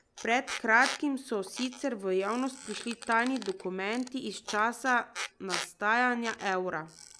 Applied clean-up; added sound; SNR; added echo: none; Squeak; 13 dB; none.